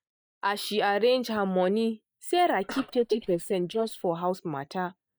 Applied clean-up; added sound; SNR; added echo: neural mask model DeepFilterNet 3.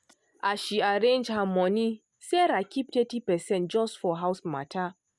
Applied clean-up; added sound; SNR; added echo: none; none; none; none.